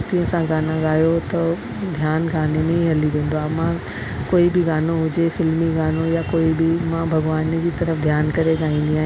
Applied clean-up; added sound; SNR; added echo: none; none; none; none.